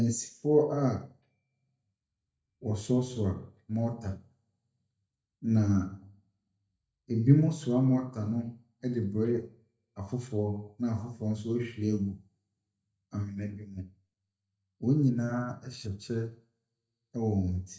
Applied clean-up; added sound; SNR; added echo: neural mask model DeepFilterNet 3.